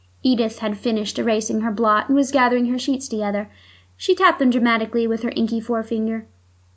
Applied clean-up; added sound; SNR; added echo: none; none; none; none.